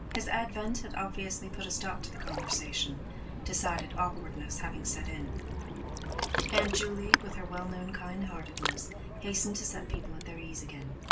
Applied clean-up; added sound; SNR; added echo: none; Ocean; -1 dB; reverberation time 0.2 s.